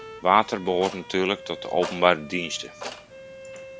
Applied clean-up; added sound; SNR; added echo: none; Clock + Bowed string instrument; 14 dB; none.